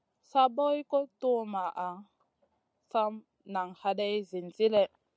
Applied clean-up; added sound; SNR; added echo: none; none; none; none.